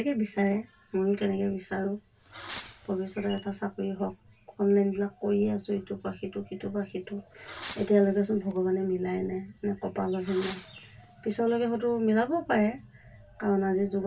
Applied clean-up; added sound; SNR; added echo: none; Fireworks; 14 dB; reverberation time 0.1 s.